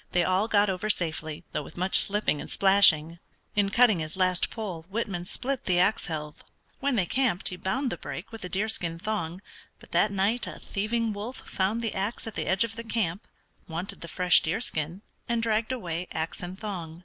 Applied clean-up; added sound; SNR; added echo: none; none; none; none.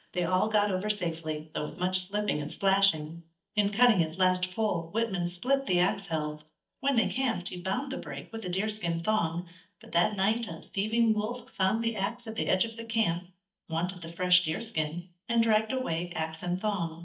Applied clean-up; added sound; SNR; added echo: neural mask model DeepFilterNet 3.